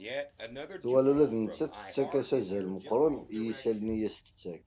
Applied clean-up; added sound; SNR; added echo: none; Fart; 14 dB; none.